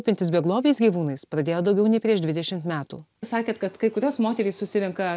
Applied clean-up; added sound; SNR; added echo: none; none; none; none.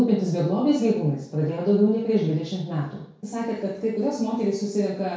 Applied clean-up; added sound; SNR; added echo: none; none; none; reverberation time 0.6 s.